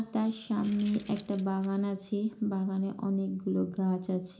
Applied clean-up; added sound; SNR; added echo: none; Keys jangling; 18 dB; reverberation time 0.4 s.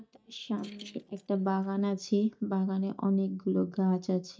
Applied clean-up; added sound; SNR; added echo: neural mask model DeepFilterNet 3.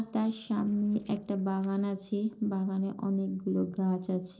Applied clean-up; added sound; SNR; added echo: neural separator model SepFormer DNS4.